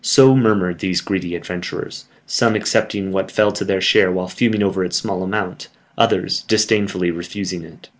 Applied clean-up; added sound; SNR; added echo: none; none; none; none.